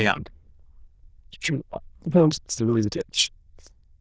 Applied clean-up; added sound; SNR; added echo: neural diffusion model UNIVERSE++.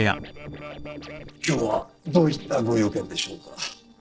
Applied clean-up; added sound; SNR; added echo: neural separator model SepFormer DNS4.